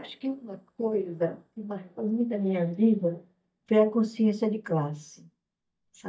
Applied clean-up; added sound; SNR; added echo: neural mask model DeepFilterNet 3.